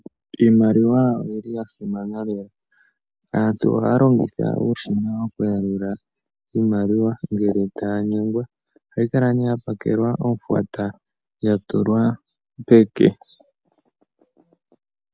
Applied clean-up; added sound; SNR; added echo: none; none; none; none.